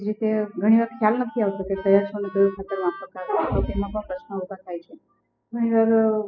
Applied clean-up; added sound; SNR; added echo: classical method spectral subtraction.